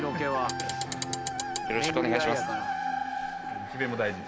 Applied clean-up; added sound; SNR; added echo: none; Clock; 12 dB; none.